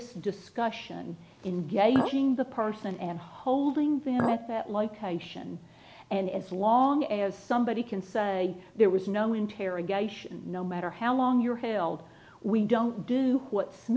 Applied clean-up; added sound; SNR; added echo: none; Chink, clink; 11 dB; none.